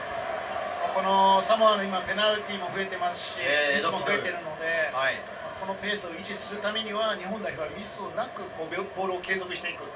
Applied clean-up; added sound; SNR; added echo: none; none; none; reverberation time 0.2 s.